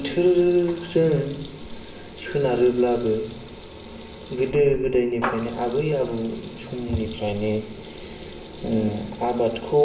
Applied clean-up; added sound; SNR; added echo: none; Water tap, faucet / Liquid; 14 dB; reverberation time 0.8 s.